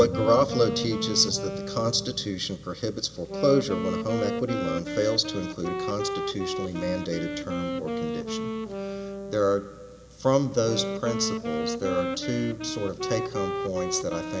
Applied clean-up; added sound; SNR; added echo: none; Wind instrument, woodwind instrument; 4 dB; none.